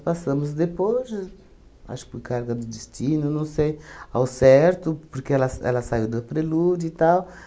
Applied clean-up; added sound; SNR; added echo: none; none; none; none.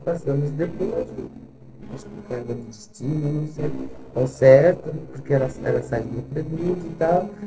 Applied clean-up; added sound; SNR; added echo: neural separator model SepFormer DNS4.